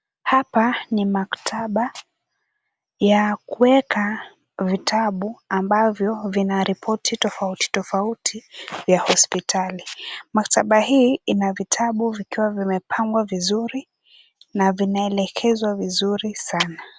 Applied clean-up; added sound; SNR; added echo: none; none; none; none.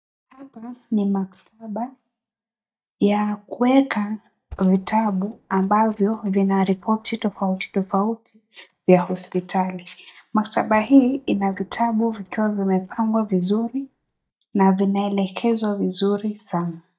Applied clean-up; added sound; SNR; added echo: neural mask model DeepFilterNet 3.